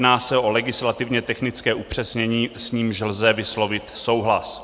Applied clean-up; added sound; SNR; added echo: none; none; none; none.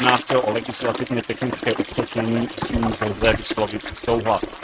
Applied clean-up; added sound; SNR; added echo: neural mask model RNNoise.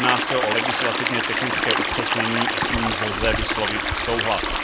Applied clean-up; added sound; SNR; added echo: none; Stream; -3 dB; none.